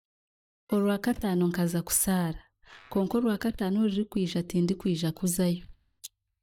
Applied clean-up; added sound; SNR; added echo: neural mask model DeepFilterNet 3.